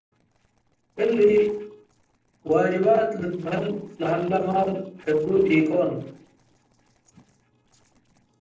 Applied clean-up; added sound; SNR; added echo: neural separator model SepFormer DNS4.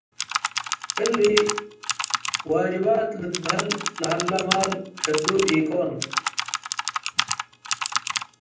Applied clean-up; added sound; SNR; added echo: none; Computer keyboard; 2 dB; reverberation time 0.6 s.